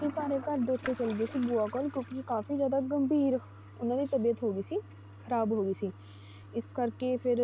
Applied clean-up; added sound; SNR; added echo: none; Toilet flush; 16 dB; none.